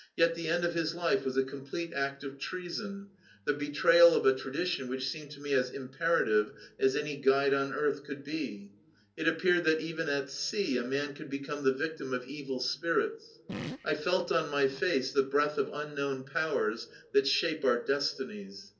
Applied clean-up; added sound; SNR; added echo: neural separator model SepFormer DNS4.